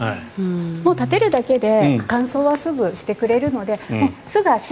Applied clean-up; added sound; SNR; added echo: none; none; none; none.